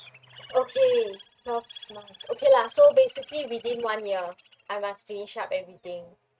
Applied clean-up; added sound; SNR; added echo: neural mask model RNNoise.